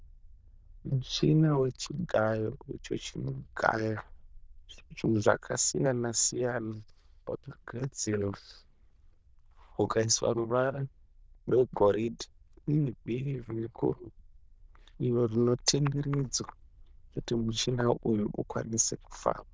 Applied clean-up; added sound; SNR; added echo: neural diffusion model UNIVERSE++.